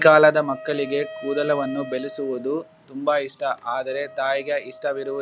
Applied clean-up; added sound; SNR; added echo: none; Wind instrument, woodwind instrument; 17 dB; none.